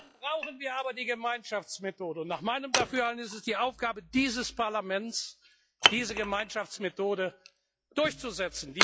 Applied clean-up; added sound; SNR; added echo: classical method log-MMSE.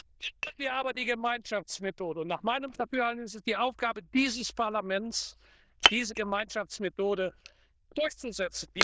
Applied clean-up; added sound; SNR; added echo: neural diffusion model UNIVERSE++.